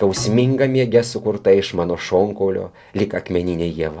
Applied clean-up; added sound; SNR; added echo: none; Bowed string instrument; 16 dB; none.